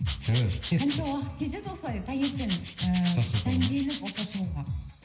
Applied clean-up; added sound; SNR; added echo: none; Rattle (instrument); 11 dB; reverberation time 0.9 s.